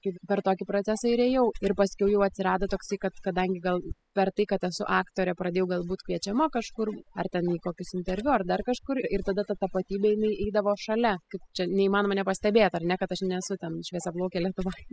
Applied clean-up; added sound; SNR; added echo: classical method spectral subtraction.